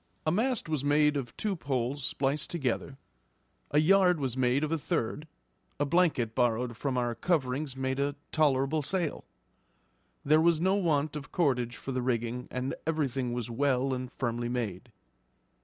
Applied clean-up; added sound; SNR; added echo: none; none; none; none.